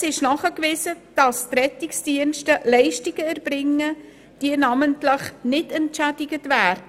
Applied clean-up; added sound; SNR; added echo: none; none; none; none.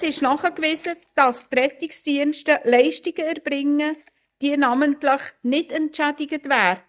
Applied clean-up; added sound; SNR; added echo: neural mask model DeepFilterNet 3.